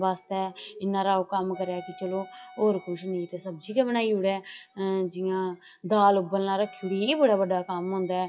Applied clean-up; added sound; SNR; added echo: classical method WPE with log-MMSE.